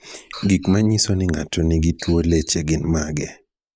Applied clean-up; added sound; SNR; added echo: neural mask model Resemble Enhance denoiser.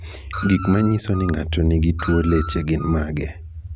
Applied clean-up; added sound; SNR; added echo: none; Screech; 13 dB; none.